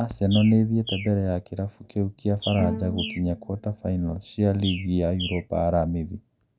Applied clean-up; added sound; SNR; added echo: none; Bowed string instrument + Bird; 12 dB; none.